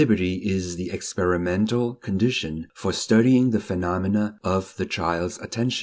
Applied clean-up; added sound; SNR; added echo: none; none; none; none.